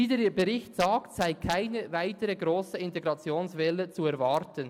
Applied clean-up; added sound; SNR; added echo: none; none; none; none.